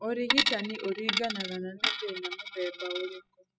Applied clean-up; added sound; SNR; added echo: classical method spectral subtraction.